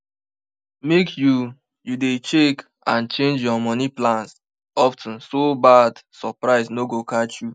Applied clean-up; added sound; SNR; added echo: none; none; none; none.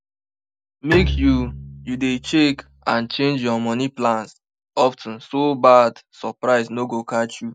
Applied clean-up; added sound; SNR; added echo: none; Bowed string instrument; 7 dB; none.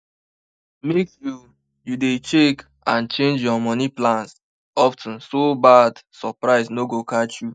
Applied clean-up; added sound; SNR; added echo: neural mask model DeepFilterNet 3.